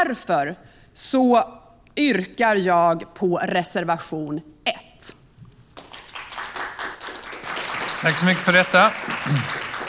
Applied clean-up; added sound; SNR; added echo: none; none; none; none.